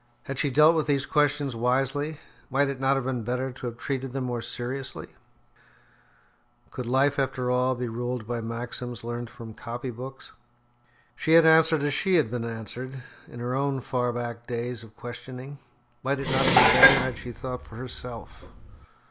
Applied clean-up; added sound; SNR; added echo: none; Dishes, pots, and pans; -3 dB; none.